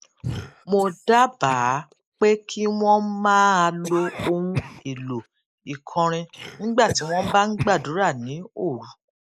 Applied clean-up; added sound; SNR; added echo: neural mask model Resemble Enhance denoiser.